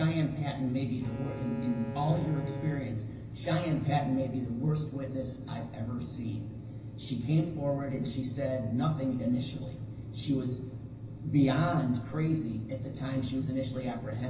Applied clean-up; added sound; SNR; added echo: none; Bowed string instrument; 11 dB; reverberation time 0.4 s.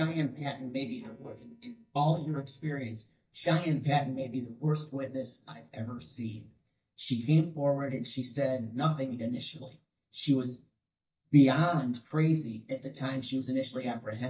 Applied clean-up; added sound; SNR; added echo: neural mask model DeepFilterNet 3.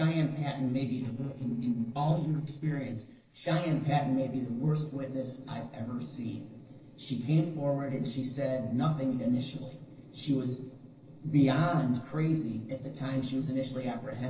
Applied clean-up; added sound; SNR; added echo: neural separator model SepFormer DNS4.